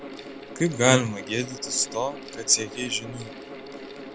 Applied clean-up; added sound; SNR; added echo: none; Mechanical fan; 12 dB; none.